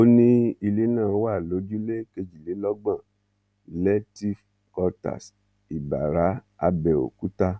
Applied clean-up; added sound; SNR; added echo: none; none; none; none.